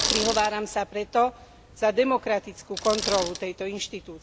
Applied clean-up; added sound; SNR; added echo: none; Bicycle; 7 dB; none.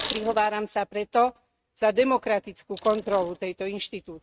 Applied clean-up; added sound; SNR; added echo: neural mask model RNNoise.